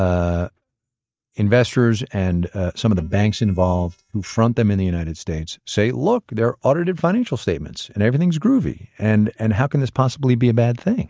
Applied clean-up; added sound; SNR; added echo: neural mask model DeepFilterNet 3.